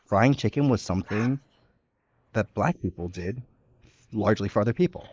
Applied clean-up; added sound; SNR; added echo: neural mask model Resemble Enhance denoiser.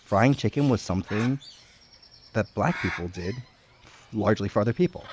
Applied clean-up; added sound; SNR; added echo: none; Bird; 16 dB; none.